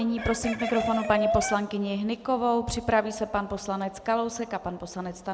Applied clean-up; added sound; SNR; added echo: none; Chicken, rooster; 5 dB; none.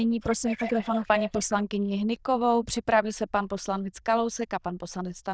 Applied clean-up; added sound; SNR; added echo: neural diffusion model UNIVERSE++.